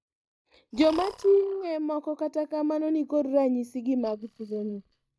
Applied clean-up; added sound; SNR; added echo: neural mask model DeepFilterNet 3.